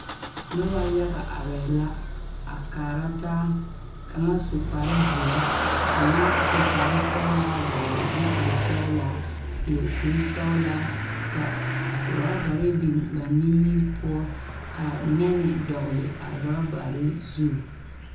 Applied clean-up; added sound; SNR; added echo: none; Engine starting / Motor vehicle (road); 2 dB; reverberation time 0.6 s.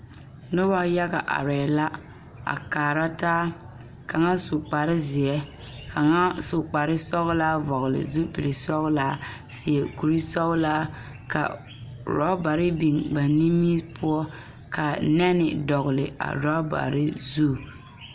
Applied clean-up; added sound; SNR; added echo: none; none; none; none.